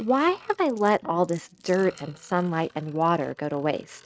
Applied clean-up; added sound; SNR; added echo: neural mask model RNNoise.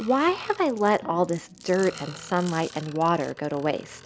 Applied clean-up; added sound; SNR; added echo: none; Glass + Screech; 19 dB; none.